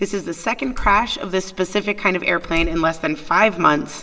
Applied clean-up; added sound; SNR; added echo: none; Slam; 11 dB; reverberation time 1.8 s.